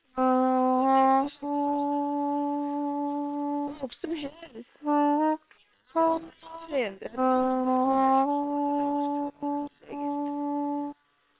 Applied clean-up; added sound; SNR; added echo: neural separator model SepFormer WHAM!.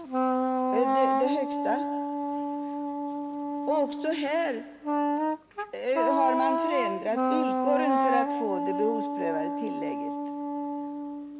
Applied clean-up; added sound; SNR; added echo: none; Wind instrument, woodwind instrument; -3 dB; none.